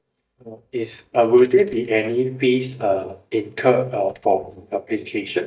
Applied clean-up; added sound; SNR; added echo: neural mask model DeepFilterNet 3.